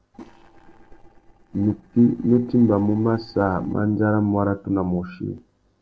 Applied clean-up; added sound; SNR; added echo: neural separator model SepFormer DNS4.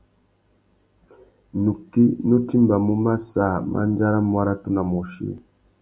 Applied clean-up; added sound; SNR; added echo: none; none; none; none.